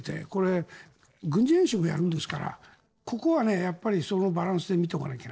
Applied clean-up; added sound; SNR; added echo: neural separator model SepFormer DNS4.